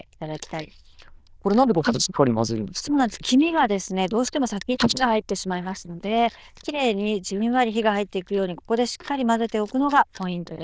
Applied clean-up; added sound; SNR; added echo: neural diffusion model UNIVERSE++.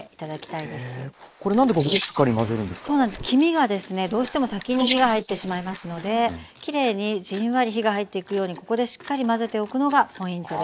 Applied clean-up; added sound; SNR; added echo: neural mask model Resemble Enhance denoiser.